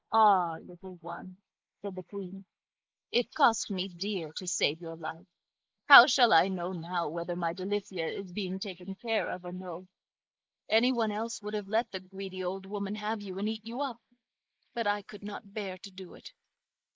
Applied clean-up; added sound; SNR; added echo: neural mask model Resemble Enhance denoiser.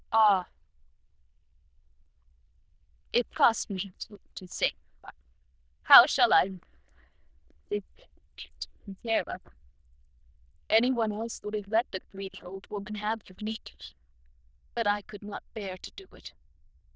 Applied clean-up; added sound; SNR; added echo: neural diffusion model UNIVERSE++.